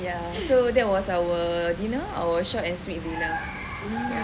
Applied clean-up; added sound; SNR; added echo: none; none; none; none.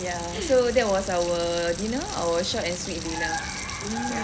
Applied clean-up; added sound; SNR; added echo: none; Sink (filling or washing) / Water tap, faucet; 12 dB; none.